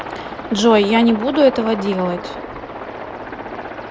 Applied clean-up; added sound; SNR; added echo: none; Aircraft; 10 dB; none.